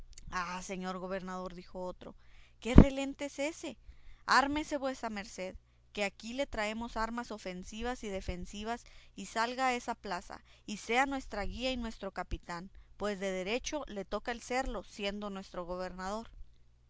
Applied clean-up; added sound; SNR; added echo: none; none; none; none.